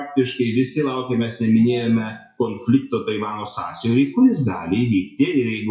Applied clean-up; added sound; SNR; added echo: classical method WPE with log-MMSE.